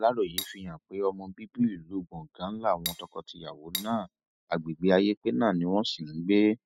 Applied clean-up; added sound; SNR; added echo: classical method spectral subtraction.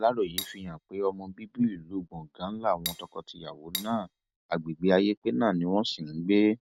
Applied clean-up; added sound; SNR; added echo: none; Cutlery, silverware; 11 dB; none.